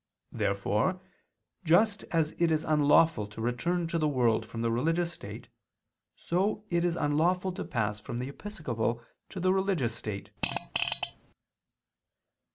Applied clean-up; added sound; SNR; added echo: none; Fart; 5 dB; none.